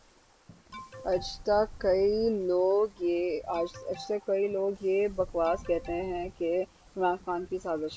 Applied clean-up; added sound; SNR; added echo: none; Alarm + Wind; 18 dB; none.